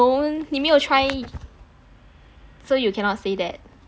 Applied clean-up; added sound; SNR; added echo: none; none; none; none.